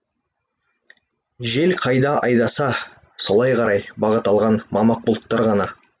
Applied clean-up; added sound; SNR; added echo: none; none; none; none.